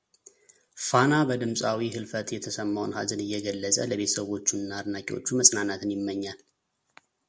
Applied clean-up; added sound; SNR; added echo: none; none; none; none.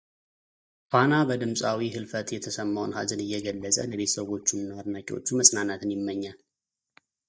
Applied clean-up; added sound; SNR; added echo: neural mask model DeepFilterNet 3.